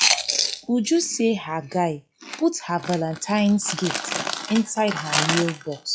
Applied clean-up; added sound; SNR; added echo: classical method log-MMSE.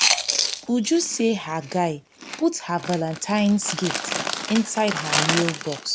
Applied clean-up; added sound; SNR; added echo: none; Chewing, mastication; 3 dB; none.